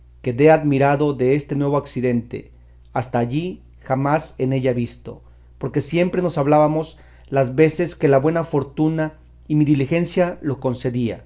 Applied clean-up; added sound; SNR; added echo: none; none; none; reverberation time 0.3 s.